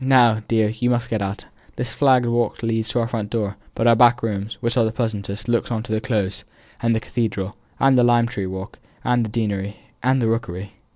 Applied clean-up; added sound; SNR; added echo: none; none; none; none.